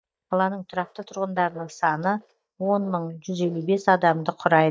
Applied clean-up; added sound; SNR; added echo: neural mask model DeepFilterNet 3.